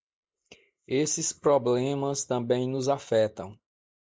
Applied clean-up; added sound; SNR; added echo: neural mask model Resemble Enhance denoiser.